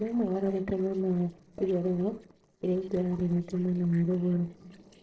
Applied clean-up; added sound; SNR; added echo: neural separator model SepFormer DNS4.